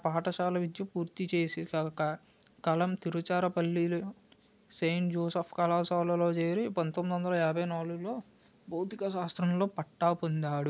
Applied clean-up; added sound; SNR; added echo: none; none; none; none.